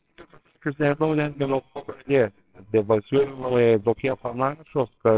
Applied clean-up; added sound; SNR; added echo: neural separator model SepFormer WHAMR!.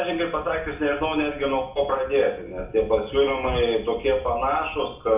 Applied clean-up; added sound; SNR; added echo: none; Thunder; 15 dB; reverberation time 0.7 s.